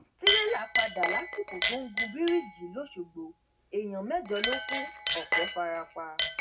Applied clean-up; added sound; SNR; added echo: none; Chink, clink; -1 dB; reverberation time 0.2 s.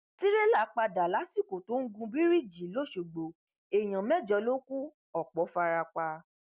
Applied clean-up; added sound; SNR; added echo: none; none; none; none.